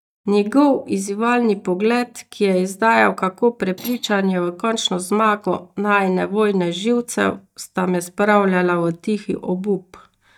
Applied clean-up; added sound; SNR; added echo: neural mask model DeepFilterNet 3.